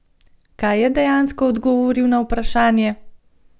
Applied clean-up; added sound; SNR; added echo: none; none; none; none.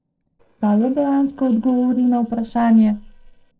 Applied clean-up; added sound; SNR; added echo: neural separator model SepFormer DNS4.